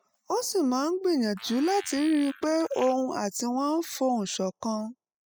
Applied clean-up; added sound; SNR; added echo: classical method spectral subtraction.